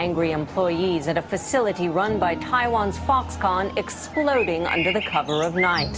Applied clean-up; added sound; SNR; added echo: none; Bird; 7 dB; none.